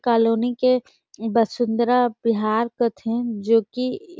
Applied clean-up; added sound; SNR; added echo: none; none; none; none.